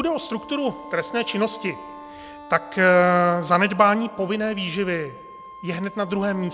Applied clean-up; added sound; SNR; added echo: none; Wind instrument, woodwind instrument + Wind instrument, woodwind instrument; 17 dB; none.